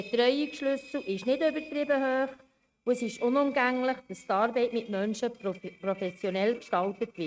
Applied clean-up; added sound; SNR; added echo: neural mask model RNNoise.